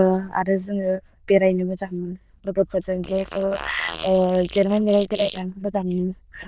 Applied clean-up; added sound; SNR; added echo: neural diffusion model UNIVERSE++.